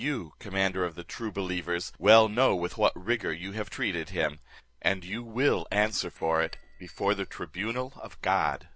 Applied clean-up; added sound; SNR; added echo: neural separator model SepFormer DNS4.